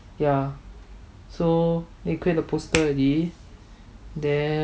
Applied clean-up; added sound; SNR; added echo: none; none; none; none.